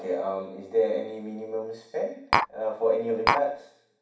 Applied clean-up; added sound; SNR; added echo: none; Tap; -4 dB; reverberation time 0.6 s.